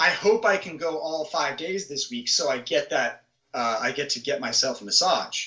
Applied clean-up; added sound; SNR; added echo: none; none; none; reverberation time 0.2 s.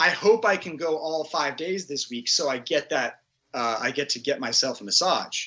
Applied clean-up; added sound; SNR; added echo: none; none; none; none.